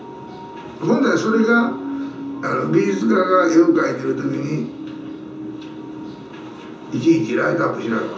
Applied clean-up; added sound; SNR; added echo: none; none; none; reverberation time 0.6 s.